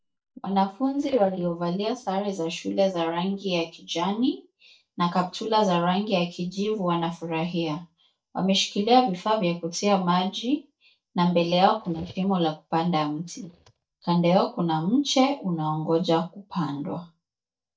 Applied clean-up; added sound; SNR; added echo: neural mask model DeepFilterNet 3.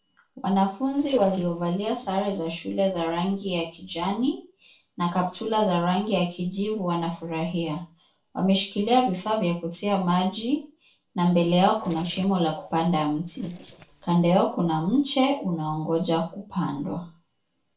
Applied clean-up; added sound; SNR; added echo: neural separator model SepFormer DNS4.